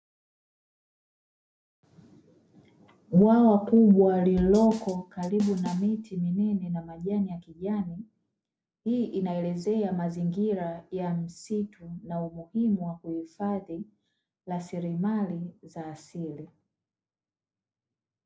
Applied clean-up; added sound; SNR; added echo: none; Drum / Drum kit; 12 dB; none.